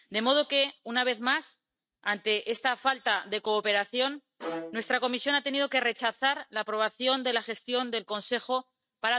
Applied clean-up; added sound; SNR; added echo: neural mask model RNNoise.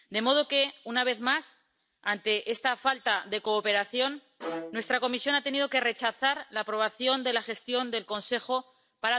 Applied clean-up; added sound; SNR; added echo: none; Bowed string instrument; 12 dB; none.